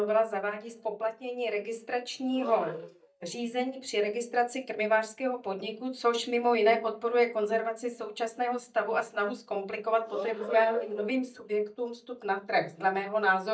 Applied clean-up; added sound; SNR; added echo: neural mask model DeepFilterNet 3.